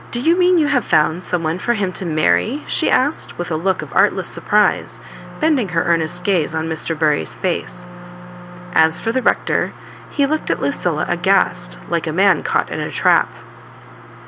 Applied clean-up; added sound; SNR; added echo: none; Wind instrument, woodwind instrument; 18 dB; none.